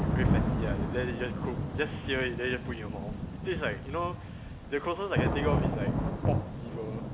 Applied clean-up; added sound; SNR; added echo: none; Thunder / Rain; -4 dB; none.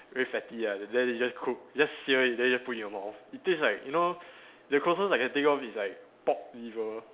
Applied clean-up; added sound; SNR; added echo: none; none; none; none.